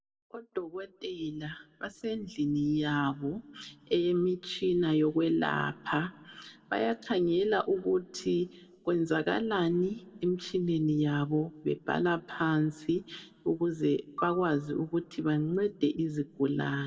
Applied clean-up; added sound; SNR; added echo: none; Marimba, xylophone; 15 dB; reverberation time 0.9 s.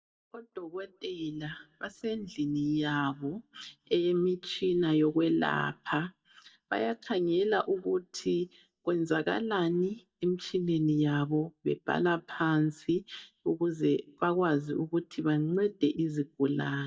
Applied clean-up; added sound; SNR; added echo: neural mask model DeepFilterNet 3.